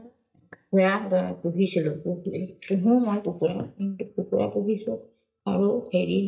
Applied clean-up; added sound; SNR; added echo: neural mask model DeepFilterNet 3.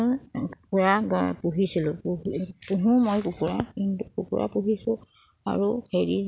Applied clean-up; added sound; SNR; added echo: none; none; none; none.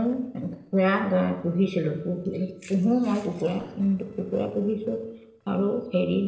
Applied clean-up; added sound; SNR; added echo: neural separator model SepFormer DNS4.